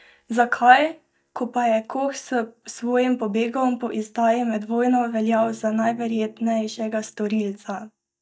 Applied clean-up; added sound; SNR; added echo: neural mask model DeepFilterNet 3.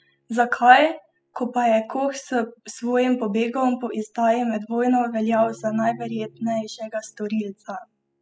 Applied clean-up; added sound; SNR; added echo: classical method spectral subtraction.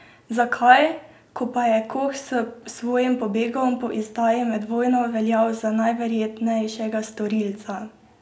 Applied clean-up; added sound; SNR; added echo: none; none; none; none.